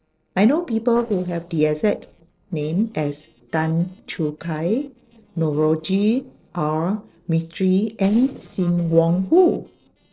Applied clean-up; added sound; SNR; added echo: neural separator model SepFormer DNS4.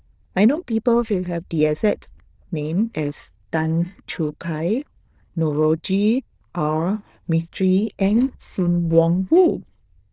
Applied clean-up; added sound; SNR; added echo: neural diffusion model UNIVERSE++.